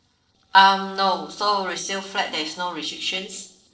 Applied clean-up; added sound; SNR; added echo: neural separator model SepFormer DNS4.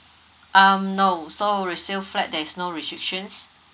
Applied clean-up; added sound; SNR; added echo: none; none; none; none.